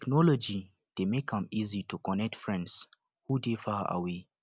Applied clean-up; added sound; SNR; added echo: none; none; none; none.